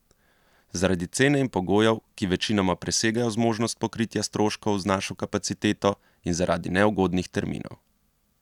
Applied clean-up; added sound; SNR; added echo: none; none; none; none.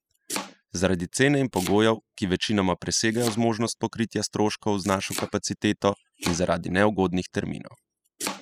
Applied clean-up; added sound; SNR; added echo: classical method spectral subtraction.